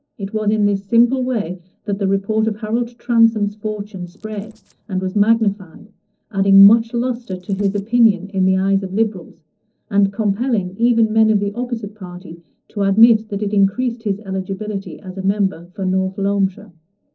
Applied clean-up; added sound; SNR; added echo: neural separator model SepFormer DNS4.